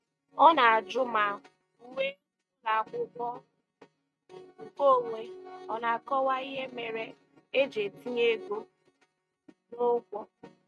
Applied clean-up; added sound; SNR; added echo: neural mask model RNNoise.